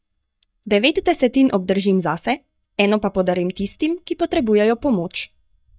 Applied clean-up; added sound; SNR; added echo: neural mask model DeepFilterNet 3.